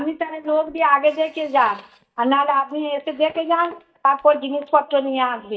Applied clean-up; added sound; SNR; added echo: neural mask model DeepFilterNet 3.